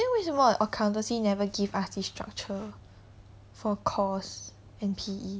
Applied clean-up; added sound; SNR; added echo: none; none; none; none.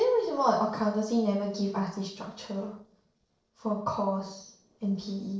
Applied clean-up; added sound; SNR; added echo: neural separator model SepFormer DNS4.